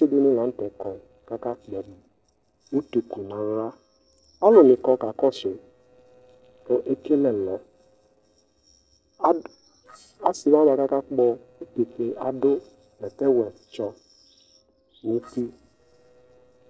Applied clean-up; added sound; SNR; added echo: neural separator model SepFormer DNS4.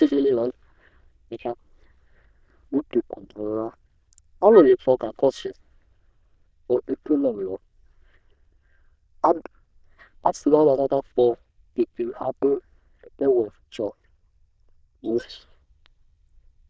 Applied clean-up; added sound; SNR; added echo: neural diffusion model UNIVERSE++.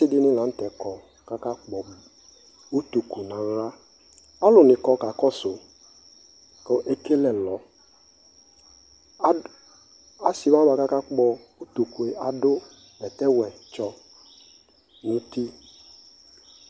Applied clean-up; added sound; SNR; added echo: none; none; none; none.